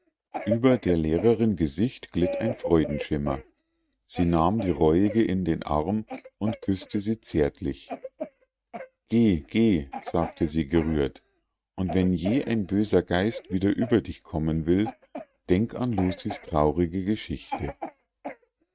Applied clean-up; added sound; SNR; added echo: neural mask model RNNoise.